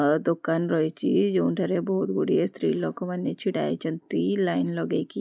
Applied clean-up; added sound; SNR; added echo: none; none; none; none.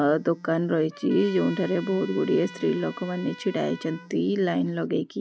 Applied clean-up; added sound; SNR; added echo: none; Trumpet + Telephone; 19 dB; none.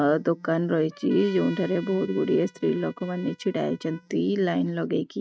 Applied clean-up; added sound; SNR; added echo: neural mask model RNNoise.